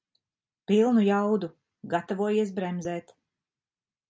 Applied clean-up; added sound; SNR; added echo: none; none; none; none.